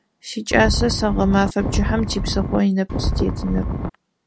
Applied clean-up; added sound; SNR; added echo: none; Wind; 1 dB; none.